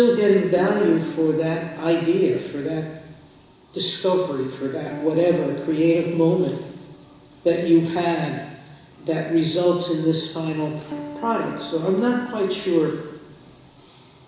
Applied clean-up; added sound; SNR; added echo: none; Piano; 16 dB; reverberation time 1.0 s.